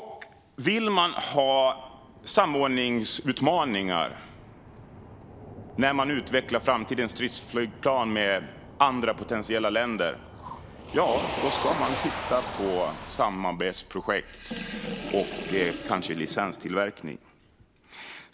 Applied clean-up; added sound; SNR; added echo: none; Sink (filling or washing) / Water + Motor vehicle (road); 11 dB; none.